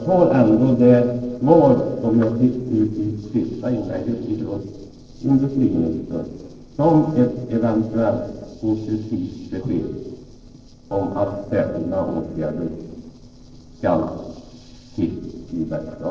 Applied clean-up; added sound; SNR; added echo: neural separator model SepFormer DNS4.